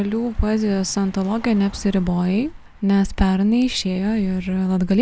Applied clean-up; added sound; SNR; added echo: none; Car passing by; 20 dB; none.